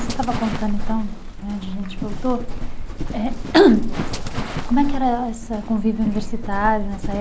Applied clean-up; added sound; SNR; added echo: none; Livestock, farm animals, working animals; 2 dB; none.